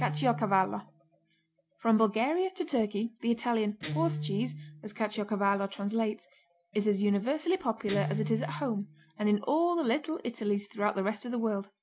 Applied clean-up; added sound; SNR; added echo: none; Guitar; 12 dB; none.